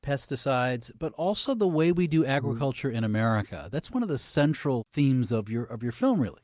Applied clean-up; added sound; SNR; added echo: none; Brass instrument; 10 dB; none.